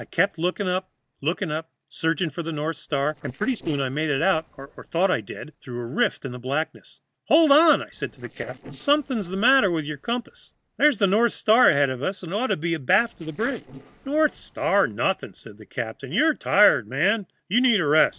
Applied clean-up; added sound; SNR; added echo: neural separator model SepFormer DNS4.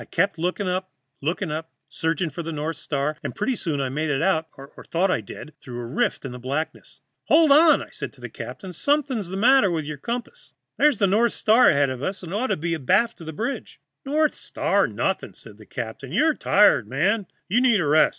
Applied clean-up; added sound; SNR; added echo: none; none; none; none.